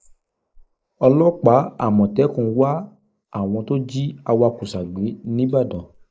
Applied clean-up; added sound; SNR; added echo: neural mask model Resemble Enhance denoiser.